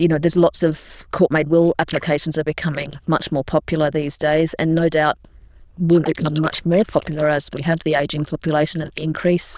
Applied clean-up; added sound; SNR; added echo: neural diffusion model UNIVERSE++.